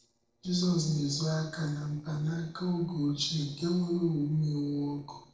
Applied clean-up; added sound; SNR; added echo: neural separator model SepFormer DNS4.